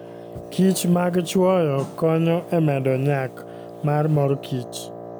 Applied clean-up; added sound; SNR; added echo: none; Wind instrument, woodwind instrument; 16 dB; none.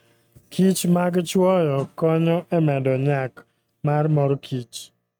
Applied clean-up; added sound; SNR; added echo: neural mask model RNNoise.